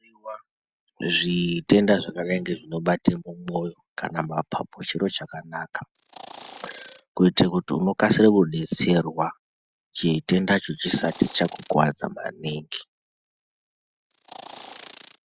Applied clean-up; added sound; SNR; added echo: none; Insect; 16 dB; none.